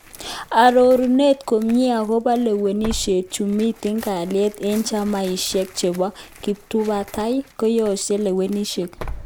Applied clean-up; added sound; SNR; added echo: none; Tearing; 18 dB; none.